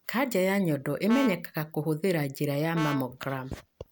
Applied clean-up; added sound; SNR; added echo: none; Brass instrument; 11 dB; none.